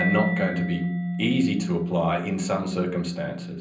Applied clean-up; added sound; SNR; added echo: none; Mallet percussion; 3 dB; reverberation time 0.6 s.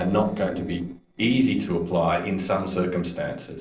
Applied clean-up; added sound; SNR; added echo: neural separator model SepFormer DNS4.